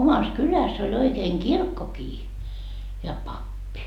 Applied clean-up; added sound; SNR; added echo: none; Mechanical fan; 8 dB; none.